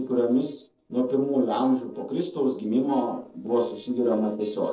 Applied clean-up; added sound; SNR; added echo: neural separator model SepFormer DNS4.